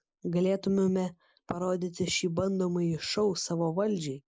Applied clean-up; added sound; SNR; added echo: neural mask model Resemble Enhance denoiser.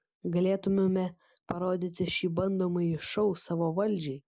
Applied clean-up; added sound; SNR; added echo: none; none; none; none.